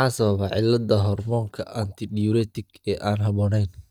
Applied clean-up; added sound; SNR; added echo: neural mask model DeepFilterNet 3.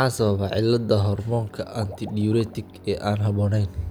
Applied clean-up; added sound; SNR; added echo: none; Musical instrument + Liquid; 20 dB; none.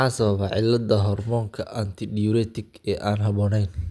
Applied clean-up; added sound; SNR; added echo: none; none; none; none.